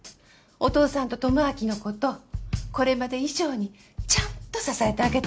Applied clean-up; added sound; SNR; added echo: none; none; none; none.